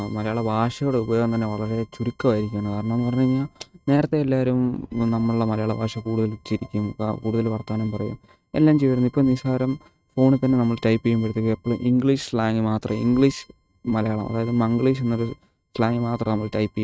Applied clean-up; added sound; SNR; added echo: neural mask model RNNoise.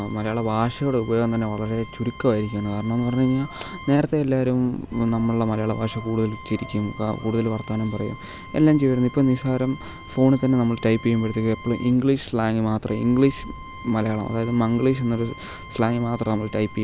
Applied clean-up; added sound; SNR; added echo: none; Bowed string instrument; 19 dB; none.